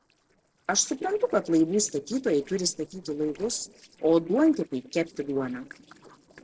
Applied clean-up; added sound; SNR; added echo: neural separator model SepFormer DNS4.